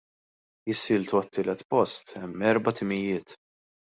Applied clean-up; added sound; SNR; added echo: none; none; none; none.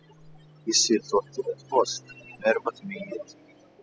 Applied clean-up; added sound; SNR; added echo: classical method spectral subtraction.